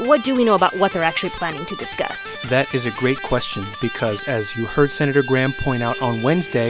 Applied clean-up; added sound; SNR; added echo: none; Electric guitar; 12 dB; none.